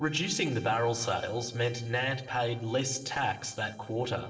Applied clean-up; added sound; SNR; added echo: neural separator model SepFormer DNS4.